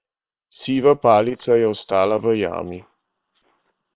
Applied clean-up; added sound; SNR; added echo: neural separator model SepFormer WHAM!.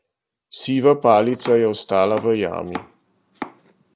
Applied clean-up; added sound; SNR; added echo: none; Domestic sounds, home sounds; 17 dB; none.